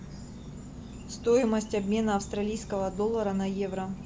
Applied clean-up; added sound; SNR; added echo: none; Insect; 13 dB; none.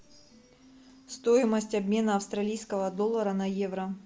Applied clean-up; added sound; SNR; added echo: none; none; none; none.